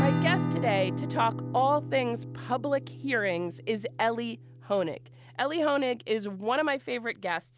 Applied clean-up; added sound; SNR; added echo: none; Acoustic guitar / Strum; 5 dB; none.